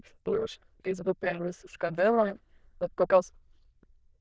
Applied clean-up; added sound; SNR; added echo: neural diffusion model UNIVERSE++.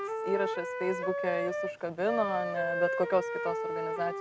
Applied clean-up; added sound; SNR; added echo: none; Wind instrument, woodwind instrument; 1 dB; none.